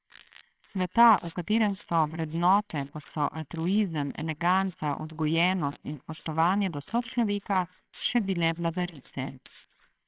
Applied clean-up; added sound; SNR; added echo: neural separator model SepFormer WHAMR!.